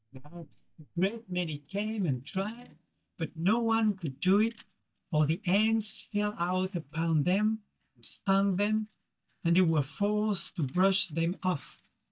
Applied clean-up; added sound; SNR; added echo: neural mask model DeepFilterNet 3.